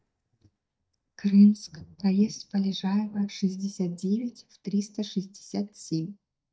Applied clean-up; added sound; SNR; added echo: neural mask model DeepFilterNet 3.